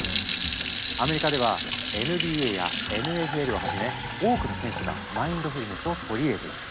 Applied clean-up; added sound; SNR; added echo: none; Fill (with liquid) / Sink (filling or washing); -2 dB; none.